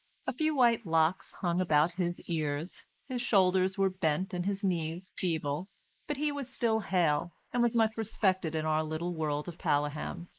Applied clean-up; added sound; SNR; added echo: neural mask model Resemble Enhance denoiser.